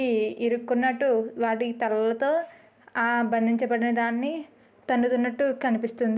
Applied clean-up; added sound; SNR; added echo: none; none; none; none.